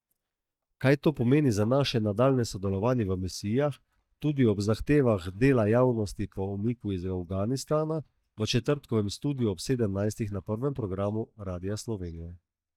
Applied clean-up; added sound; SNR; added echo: neural mask model DeepFilterNet 3.